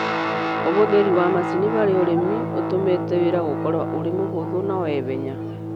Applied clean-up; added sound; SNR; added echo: none; Guitar; 3 dB; none.